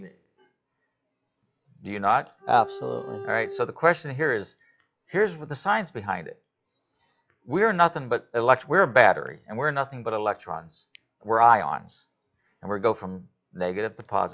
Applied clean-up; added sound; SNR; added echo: classical method log-MMSE.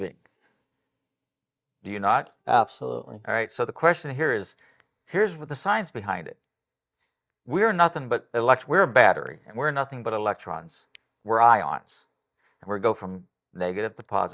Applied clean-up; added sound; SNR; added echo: neural mask model DeepFilterNet 3.